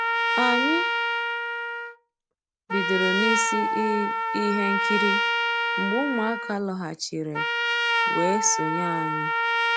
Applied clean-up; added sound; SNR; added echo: none; Trumpet; -3 dB; none.